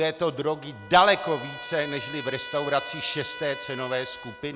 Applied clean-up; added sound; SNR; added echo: none; Trumpet; 13 dB; none.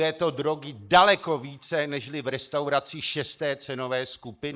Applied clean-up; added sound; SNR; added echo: neural mask model Resemble Enhance denoiser.